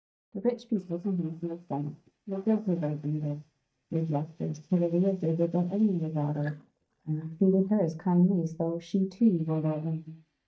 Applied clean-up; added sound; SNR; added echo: neural mask model DeepFilterNet 3.